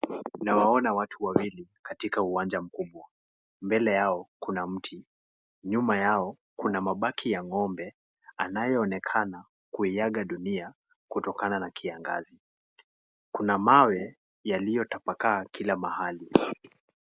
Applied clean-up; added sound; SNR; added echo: none; none; none; none.